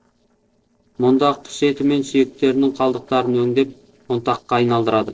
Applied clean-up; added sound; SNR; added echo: neural separator model SepFormer DNS4.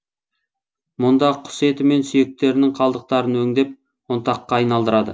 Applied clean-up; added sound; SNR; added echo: none; none; none; none.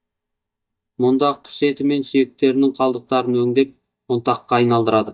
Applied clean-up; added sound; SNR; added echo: neural mask model DeepFilterNet 3.